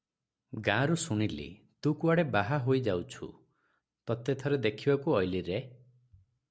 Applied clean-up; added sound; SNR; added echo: none; none; none; none.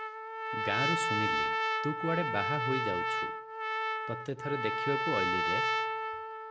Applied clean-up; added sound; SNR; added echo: none; Trumpet; -5 dB; none.